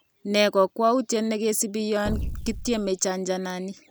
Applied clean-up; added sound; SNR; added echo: none; Explosion; 6 dB; none.